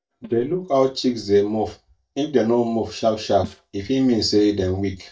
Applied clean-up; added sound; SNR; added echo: neural mask model DeepFilterNet 3.